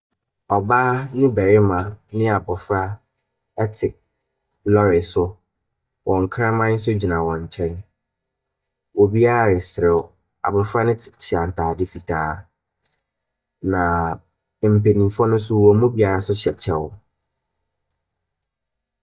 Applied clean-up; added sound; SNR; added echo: neural mask model DeepFilterNet 3.